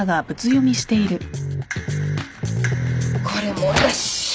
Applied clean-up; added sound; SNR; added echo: none; none; none; none.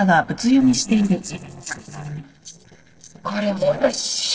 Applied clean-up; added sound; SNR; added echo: neural separator model SepFormer DNS4.